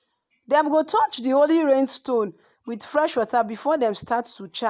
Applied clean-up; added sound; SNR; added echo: none; none; none; none.